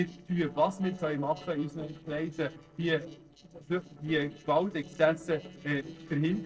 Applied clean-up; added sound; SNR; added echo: neural separator model SepFormer DNS4.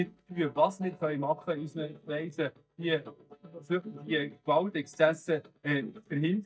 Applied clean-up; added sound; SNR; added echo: neural mask model DeepFilterNet 3.